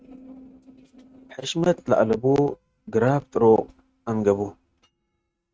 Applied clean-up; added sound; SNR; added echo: neural mask model RNNoise.